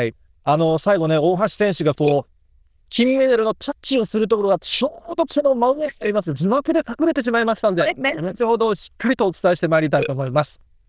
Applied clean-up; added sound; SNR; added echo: neural diffusion model UNIVERSE++.